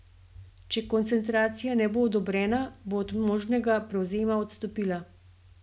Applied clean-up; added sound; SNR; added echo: none; none; none; none.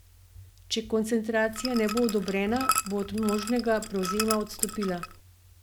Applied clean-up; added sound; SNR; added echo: none; Liquid; 5 dB; none.